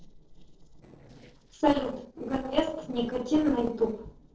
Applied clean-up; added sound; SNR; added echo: neural separator model SepFormer DNS4.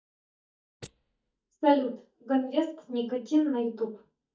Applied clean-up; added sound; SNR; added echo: neural mask model DeepFilterNet 3.